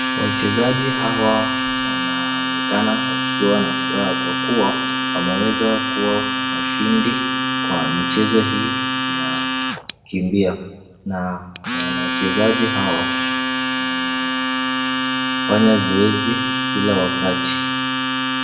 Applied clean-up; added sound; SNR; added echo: none; Domestic sounds, home sounds; -1 dB; reverberation time 0.9 s.